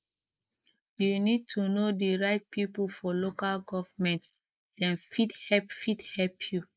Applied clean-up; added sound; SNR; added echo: neural mask model Resemble Enhance denoiser.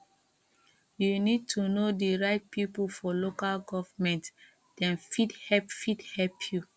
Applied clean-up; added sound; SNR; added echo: none; none; none; none.